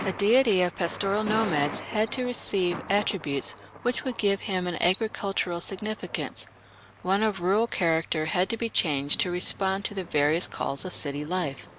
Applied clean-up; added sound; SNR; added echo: none; Thunder; 15 dB; none.